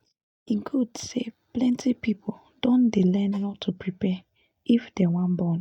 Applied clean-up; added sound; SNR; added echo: neural mask model DeepFilterNet 3.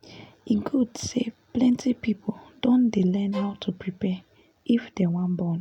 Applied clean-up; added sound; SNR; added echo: none; Bowed string instrument; 17 dB; none.